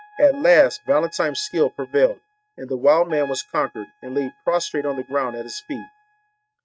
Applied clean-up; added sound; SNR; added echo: neural mask model RNNoise.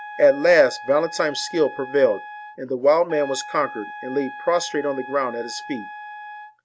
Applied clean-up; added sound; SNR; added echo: none; Trumpet; 14 dB; none.